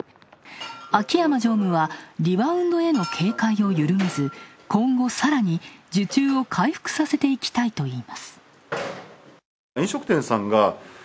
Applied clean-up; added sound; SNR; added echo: none; none; none; none.